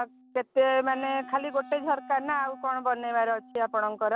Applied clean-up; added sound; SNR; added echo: none; Wind instrument, woodwind instrument; 20 dB; none.